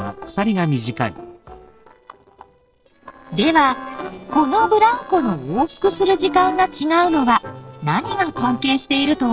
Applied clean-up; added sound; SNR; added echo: neural separator model SepFormer DNS4.